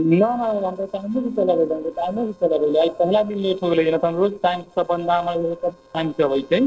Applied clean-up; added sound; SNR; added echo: neural separator model SepFormer DNS4.